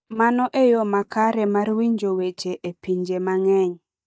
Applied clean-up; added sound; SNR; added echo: neural mask model DeepFilterNet 3.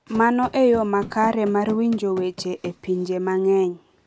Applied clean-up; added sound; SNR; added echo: none; Run; 17 dB; none.